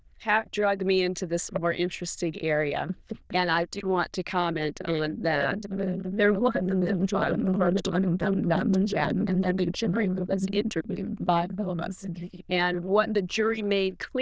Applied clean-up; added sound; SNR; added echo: neural diffusion model UNIVERSE++.